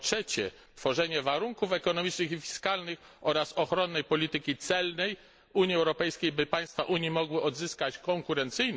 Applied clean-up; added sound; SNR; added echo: none; none; none; none.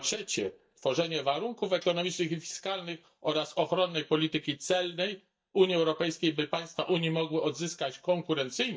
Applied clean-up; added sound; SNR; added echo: neural mask model DeepFilterNet 3.